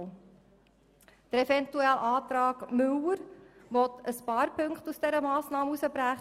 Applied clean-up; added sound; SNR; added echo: none; none; none; none.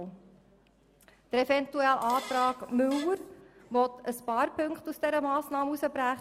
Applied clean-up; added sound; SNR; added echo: none; Fart; 14 dB; none.